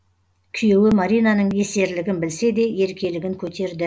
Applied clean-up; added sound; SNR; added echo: none; none; none; none.